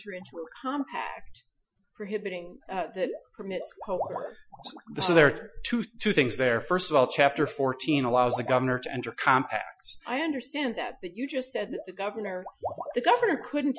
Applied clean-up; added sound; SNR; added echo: classical method Wiener filter.